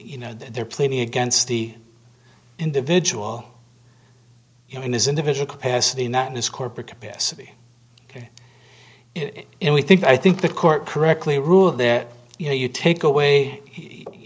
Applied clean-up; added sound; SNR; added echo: none; none; none; none.